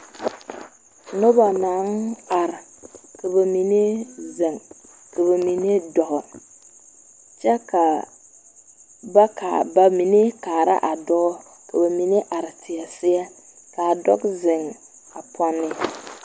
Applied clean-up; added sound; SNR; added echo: none; none; none; none.